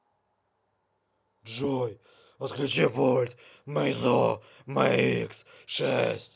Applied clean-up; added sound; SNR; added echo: none; none; none; none.